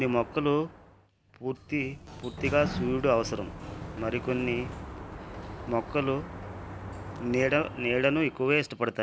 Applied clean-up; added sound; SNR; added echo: none; Sliding door; 10 dB; none.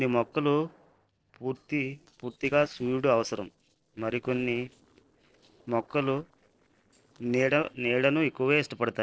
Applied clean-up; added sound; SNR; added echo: neural separator model SepFormer DNS4.